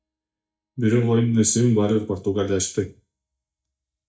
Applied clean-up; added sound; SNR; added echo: neural mask model DeepFilterNet 3.